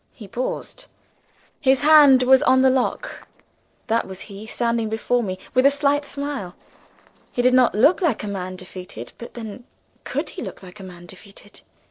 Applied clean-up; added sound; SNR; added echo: neural separator model SepFormer DNS4.